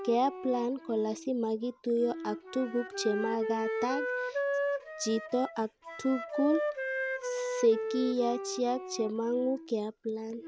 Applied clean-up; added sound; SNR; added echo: none; Wind instrument, woodwind instrument; 5 dB; none.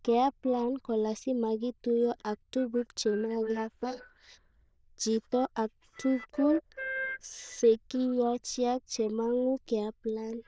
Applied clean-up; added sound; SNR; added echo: neural diffusion model UNIVERSE++.